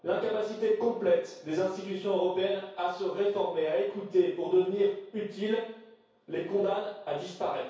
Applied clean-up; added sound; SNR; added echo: none; none; none; reverberation time 0.6 s.